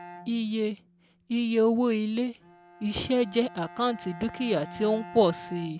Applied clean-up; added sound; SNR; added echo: none; Bowed string instrument; 18 dB; none.